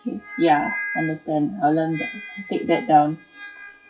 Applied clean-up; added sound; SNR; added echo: classical method WPE with log-MMSE.